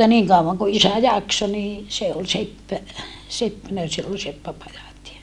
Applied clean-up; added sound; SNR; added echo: none; none; none; none.